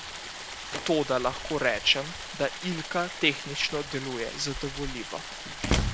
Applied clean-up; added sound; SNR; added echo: none; Stream + Slam; 4 dB; none.